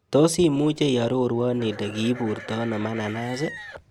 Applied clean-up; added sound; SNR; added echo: none; Livestock, farm animals, working animals; 17 dB; none.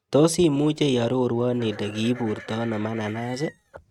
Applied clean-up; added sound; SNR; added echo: neural mask model RNNoise.